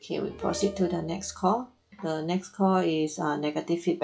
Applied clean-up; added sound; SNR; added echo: classical method log-MMSE.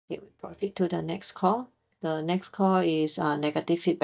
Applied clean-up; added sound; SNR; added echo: neural mask model DeepFilterNet 3.